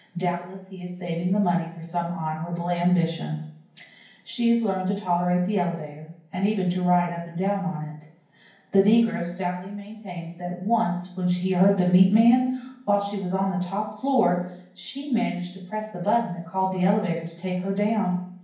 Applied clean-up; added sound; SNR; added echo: none; none; none; reverberation time 0.9 s.